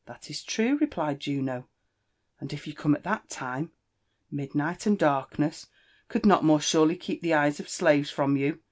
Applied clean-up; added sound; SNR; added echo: none; none; none; none.